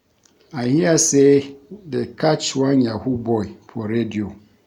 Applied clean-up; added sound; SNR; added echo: none; none; none; none.